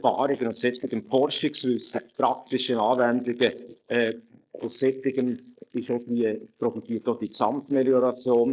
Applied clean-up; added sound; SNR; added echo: neural mask model Resemble Enhance denoiser.